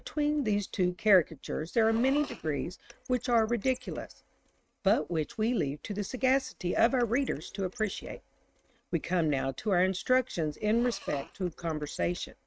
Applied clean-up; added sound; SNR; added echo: neural mask model RNNoise.